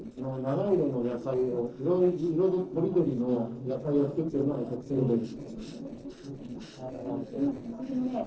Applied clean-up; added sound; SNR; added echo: neural separator model SepFormer DNS4.